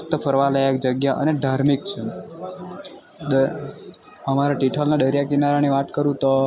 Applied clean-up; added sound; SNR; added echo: none; none; none; none.